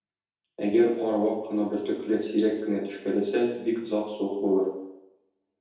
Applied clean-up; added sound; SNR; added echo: none; none; none; reverberation time 0.8 s.